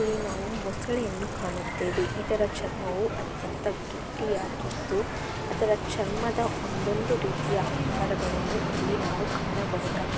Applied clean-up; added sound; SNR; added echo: none; Bicycle; 0 dB; none.